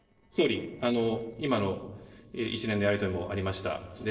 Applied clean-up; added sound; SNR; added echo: neural separator model SepFormer DNS4.